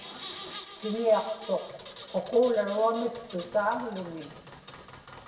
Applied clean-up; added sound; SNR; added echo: none; Engine; 15 dB; reverberation time 1.2 s.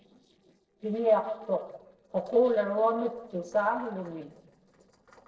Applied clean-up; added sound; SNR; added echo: neural separator model SepFormer DNS4.